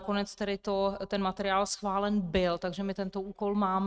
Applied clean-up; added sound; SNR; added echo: neural mask model RNNoise.